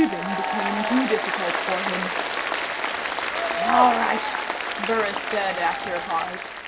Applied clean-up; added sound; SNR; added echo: none; Applause; 1 dB; none.